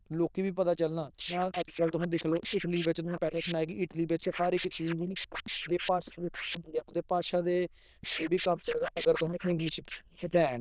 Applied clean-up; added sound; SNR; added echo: neural diffusion model UNIVERSE++.